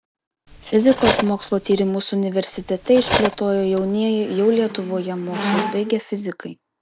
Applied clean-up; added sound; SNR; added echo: none; Squeak + Cutlery, silverware; 6 dB; none.